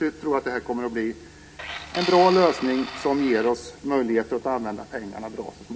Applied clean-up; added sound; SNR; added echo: none; Tools; 11 dB; reverberation time 0.3 s.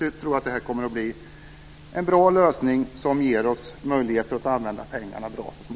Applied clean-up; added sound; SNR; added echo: none; none; none; none.